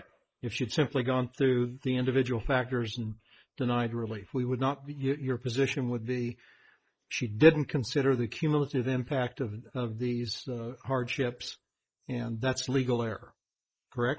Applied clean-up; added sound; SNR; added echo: neural mask model Resemble Enhance denoiser.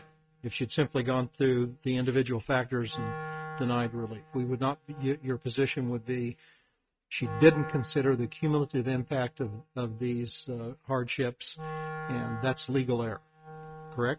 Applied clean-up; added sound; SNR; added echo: neural mask model RNNoise.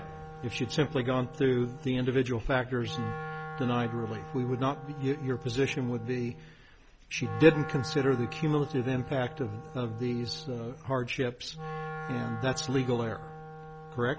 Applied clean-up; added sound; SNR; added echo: none; Wind instrument, woodwind instrument; 12 dB; none.